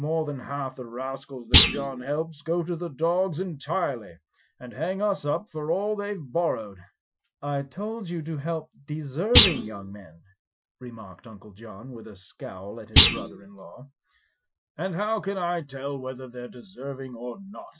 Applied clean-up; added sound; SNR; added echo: classical method Wiener filter.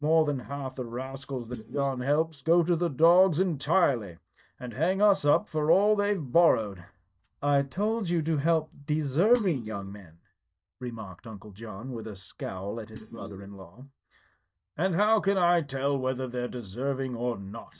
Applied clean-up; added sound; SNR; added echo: neural mask model DeepFilterNet 3.